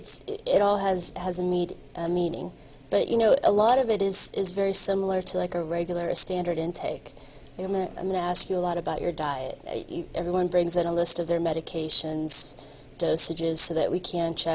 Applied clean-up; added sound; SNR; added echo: none; none; none; none.